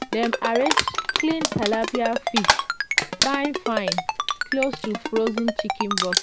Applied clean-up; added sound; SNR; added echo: none; Ringtone + Crumpling, crinkling; -1 dB; none.